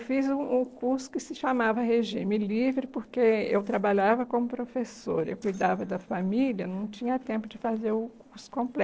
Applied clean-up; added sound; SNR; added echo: neural separator model SepFormer DNS4.